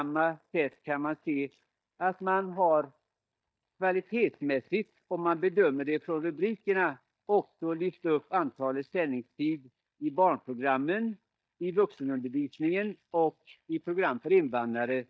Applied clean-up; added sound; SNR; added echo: neural mask model DeepFilterNet 3.